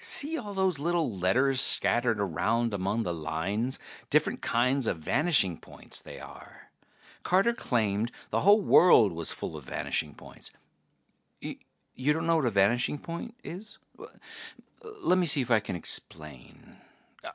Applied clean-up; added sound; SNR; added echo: none; none; none; none.